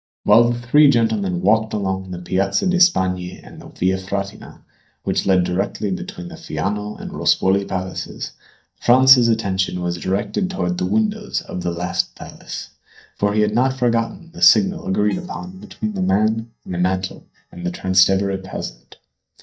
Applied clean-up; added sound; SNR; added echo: neural mask model DeepFilterNet 3.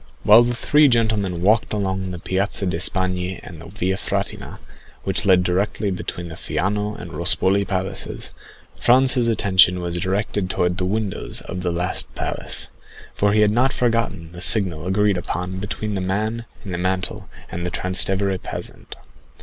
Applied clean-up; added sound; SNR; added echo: none; none; none; none.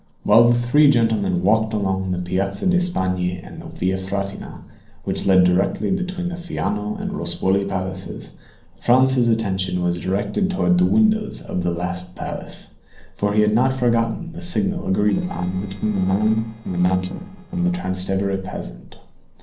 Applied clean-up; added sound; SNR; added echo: neural separator model SepFormer DNS4.